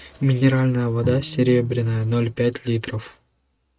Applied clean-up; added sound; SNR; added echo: neural mask model RNNoise.